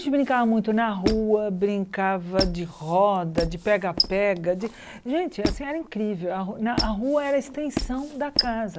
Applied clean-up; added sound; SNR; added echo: none; Squeak; 7 dB; none.